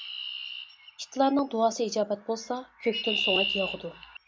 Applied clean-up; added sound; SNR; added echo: none; Chirp, tweet; 5 dB; none.